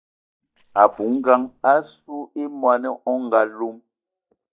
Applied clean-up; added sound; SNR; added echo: neural mask model DeepFilterNet 3.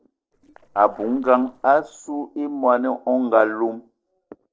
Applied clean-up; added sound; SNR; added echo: neural separator model SepFormer DNS4.